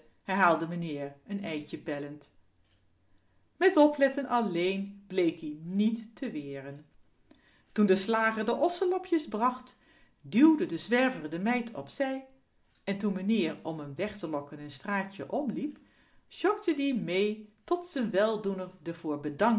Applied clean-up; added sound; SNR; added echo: none; none; none; none.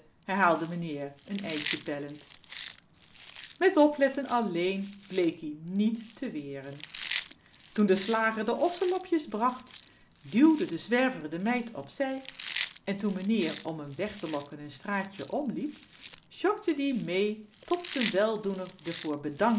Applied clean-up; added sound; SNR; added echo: none; Chewing, mastication; 15 dB; none.